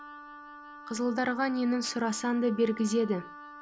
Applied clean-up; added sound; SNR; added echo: none; Wind instrument, woodwind instrument; 16 dB; none.